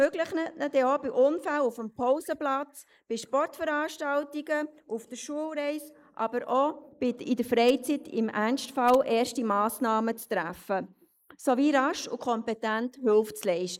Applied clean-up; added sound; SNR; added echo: neural mask model Resemble Enhance denoiser.